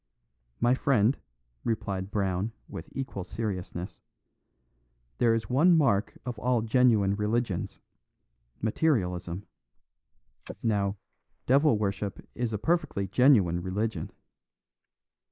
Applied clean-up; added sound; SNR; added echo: neural mask model Resemble Enhance denoiser.